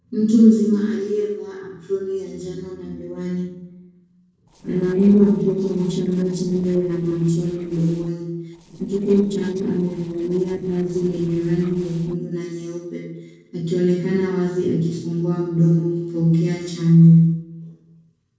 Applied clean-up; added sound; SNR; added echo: neural separator model SepFormer DNS4.